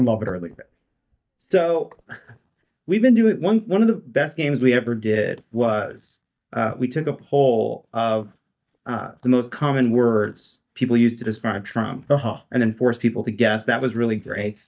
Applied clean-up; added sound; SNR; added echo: neural mask model DeepFilterNet 3.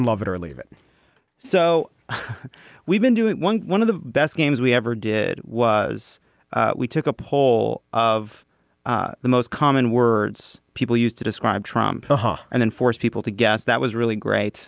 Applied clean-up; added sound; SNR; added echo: none; none; none; none.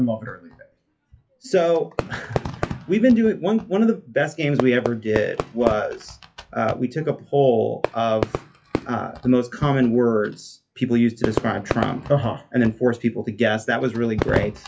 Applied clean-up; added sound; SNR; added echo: classical method WPE with log-MMSE.